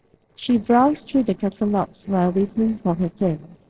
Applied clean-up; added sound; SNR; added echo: neural separator model SepFormer DNS4.